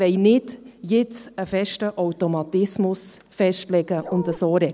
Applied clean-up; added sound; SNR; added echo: none; Bark; 13 dB; none.